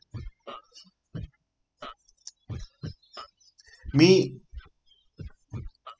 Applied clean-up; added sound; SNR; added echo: classical method spectral subtraction.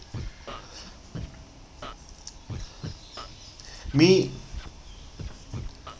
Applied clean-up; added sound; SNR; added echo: none; Scratching (performance technique); 11 dB; none.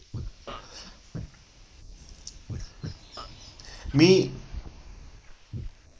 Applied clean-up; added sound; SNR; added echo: neural mask model Resemble Enhance denoiser.